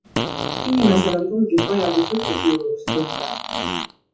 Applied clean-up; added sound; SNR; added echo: classical method WPE with log-MMSE.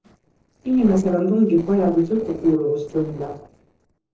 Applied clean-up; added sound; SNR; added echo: neural separator model SepFormer DNS4.